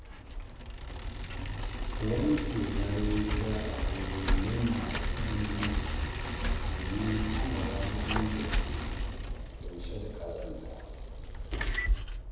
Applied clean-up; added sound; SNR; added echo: none; Bicycle; -3 dB; reverberation time 1.1 s.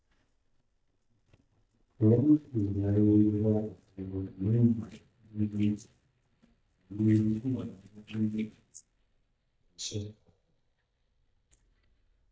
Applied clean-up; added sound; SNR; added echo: neural mask model DeepFilterNet 3.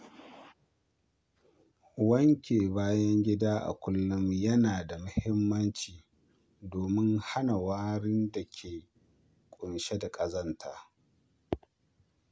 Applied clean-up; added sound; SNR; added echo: none; none; none; none.